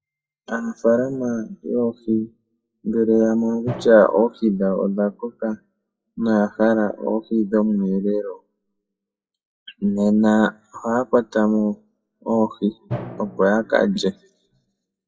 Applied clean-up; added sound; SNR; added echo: classical method WPE with log-MMSE.